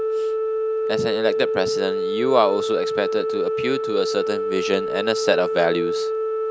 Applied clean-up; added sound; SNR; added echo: none; Organ; -1 dB; none.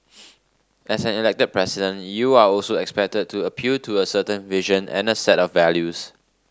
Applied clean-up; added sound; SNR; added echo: none; none; none; none.